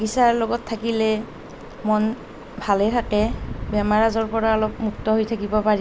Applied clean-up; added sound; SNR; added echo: none; none; none; none.